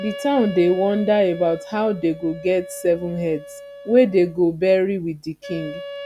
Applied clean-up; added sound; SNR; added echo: none; Wind instrument, woodwind instrument; 15 dB; none.